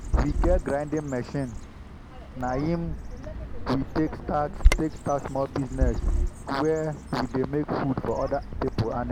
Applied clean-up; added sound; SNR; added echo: none; Bird vocalization, bird call, bird song; 0 dB; none.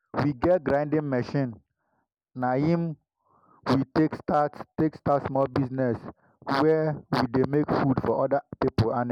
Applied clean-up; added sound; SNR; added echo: none; none; none; none.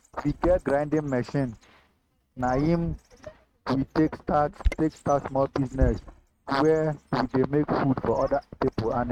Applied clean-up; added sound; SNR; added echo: neural mask model RNNoise.